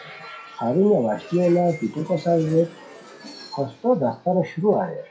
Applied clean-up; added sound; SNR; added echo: classical method WPE with log-MMSE.